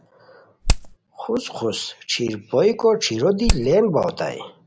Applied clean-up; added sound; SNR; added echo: none; Hammer; -2 dB; none.